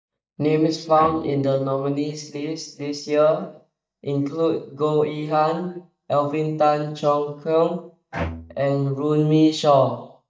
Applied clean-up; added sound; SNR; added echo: neural mask model DeepFilterNet 3.